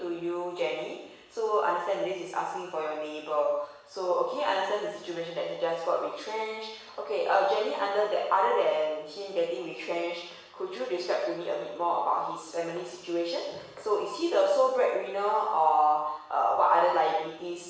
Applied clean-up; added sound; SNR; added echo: none; none; none; reverberation time 0.9 s.